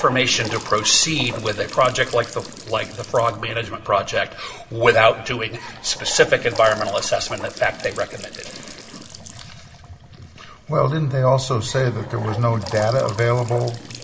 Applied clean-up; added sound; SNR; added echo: none; Trickle, dribble / Bathtub (filling or washing) / Sink (filling or washing) / Gurgling; 16 dB; reverberation time 1.8 s.